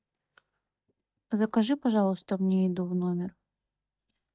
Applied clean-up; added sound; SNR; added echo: neural mask model DeepFilterNet 3.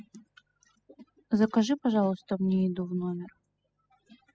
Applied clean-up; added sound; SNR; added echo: classical method spectral subtraction.